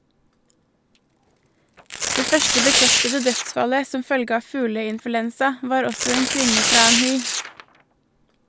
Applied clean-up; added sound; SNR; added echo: none; Tearing; 0 dB; none.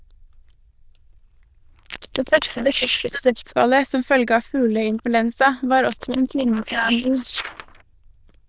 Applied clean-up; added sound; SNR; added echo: neural diffusion model UNIVERSE++.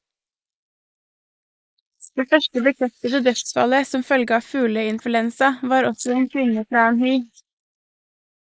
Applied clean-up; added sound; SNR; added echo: neural mask model Resemble Enhance denoiser.